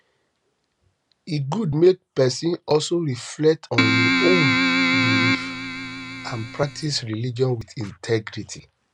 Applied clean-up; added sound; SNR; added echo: none; Keyboard (musical); -3 dB; none.